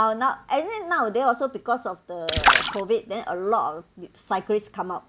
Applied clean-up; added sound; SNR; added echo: none; Splash, splatter; 0 dB; none.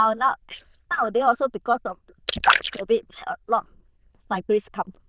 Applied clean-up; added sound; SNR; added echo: neural diffusion model UNIVERSE++.